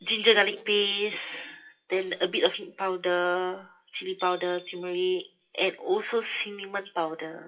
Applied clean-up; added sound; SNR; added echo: classical method WPE with log-MMSE.